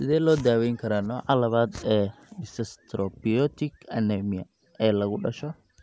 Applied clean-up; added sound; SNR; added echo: none; none; none; none.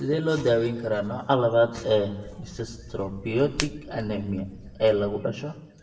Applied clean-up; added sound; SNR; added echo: none; Hands; 14 dB; reverberation time 0.7 s.